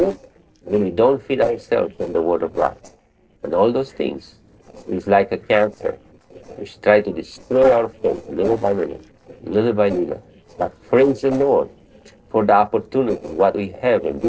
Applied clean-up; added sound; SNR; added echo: neural separator model SepFormer DNS4.